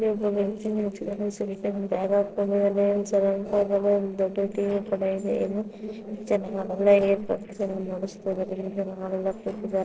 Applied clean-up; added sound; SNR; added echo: neural separator model SepFormer DNS4.